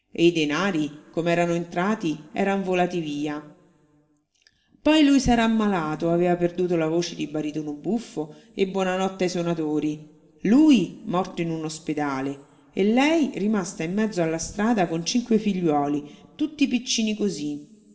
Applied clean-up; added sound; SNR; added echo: none; none; none; reverberation time 2.5 s.